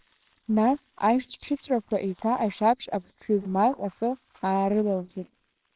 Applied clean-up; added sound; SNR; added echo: neural separator model SepFormer WHAMR!.